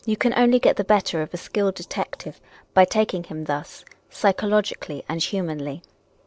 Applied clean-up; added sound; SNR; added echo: neural separator model SepFormer DNS4.